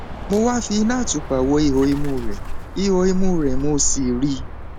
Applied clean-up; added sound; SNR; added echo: none; Bird; 3 dB; none.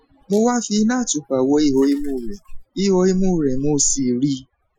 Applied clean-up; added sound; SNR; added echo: classical method Wiener filter.